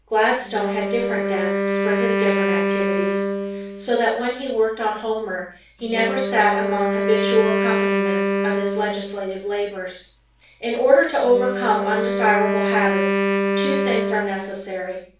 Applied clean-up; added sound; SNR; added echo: none; Wind instrument, woodwind instrument; 1 dB; reverberation time 0.4 s.